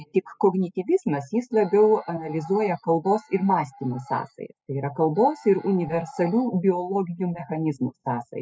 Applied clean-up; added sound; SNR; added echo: classical method spectral subtraction.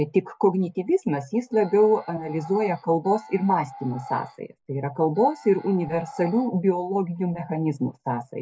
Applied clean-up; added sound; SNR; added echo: none; Animal; 17 dB; none.